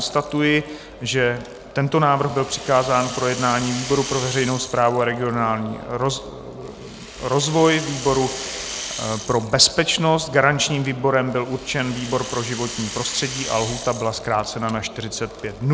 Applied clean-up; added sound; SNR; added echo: none; Rattle; 13 dB; none.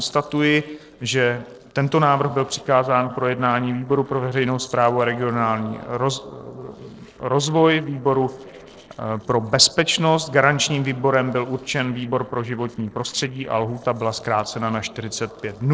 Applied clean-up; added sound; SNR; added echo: neural separator model SepFormer DNS4.